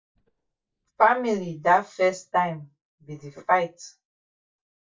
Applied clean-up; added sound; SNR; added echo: neural mask model DeepFilterNet 3.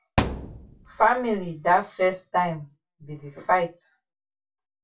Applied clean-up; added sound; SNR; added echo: none; Thump, thud; 3 dB; reverberation time 0.2 s.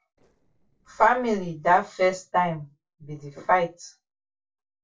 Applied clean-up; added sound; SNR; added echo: neural separator model SepFormer DNS4.